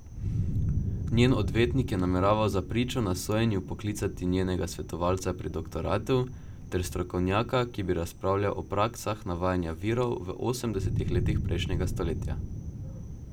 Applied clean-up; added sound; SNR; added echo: none; Thunder; 5 dB; none.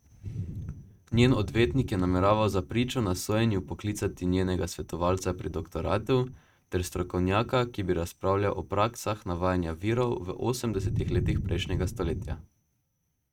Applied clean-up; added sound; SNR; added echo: neural mask model RNNoise.